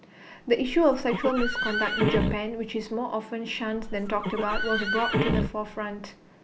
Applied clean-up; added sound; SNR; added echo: none; Livestock, farm animals, working animals; 2 dB; none.